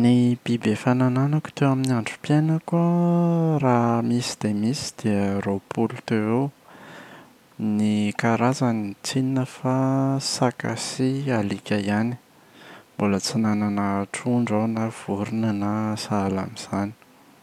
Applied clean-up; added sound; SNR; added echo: none; none; none; none.